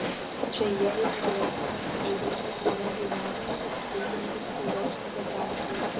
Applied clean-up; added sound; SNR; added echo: none; Train; -2 dB; reverberation time 0.2 s.